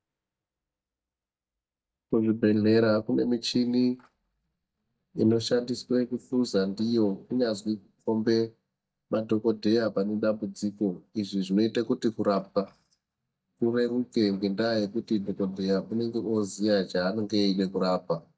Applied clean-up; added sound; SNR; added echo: neural mask model DeepFilterNet 3.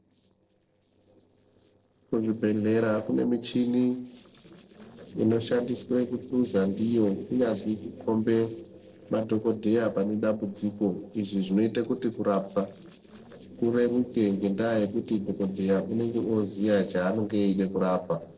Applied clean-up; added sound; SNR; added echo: neural separator model SepFormer DNS4.